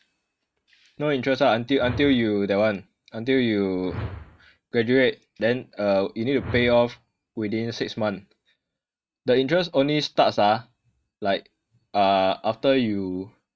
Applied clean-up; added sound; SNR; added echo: neural mask model RNNoise.